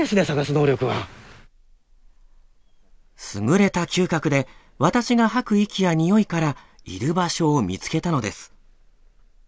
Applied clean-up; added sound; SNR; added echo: none; none; none; none.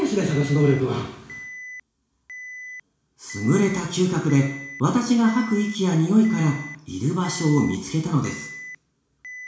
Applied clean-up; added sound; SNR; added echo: none; Alarm; 17 dB; reverberation time 0.7 s.